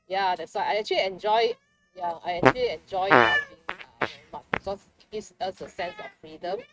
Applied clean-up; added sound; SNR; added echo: neural mask model RNNoise.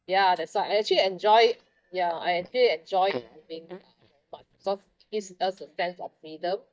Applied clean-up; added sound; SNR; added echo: neural mask model DeepFilterNet 3.